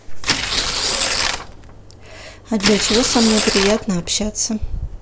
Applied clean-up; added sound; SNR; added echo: none; Tearing; 0 dB; none.